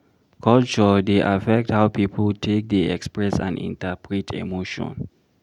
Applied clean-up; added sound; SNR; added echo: none; none; none; none.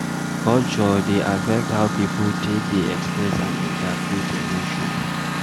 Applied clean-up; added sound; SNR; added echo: none; Engine; 1 dB; none.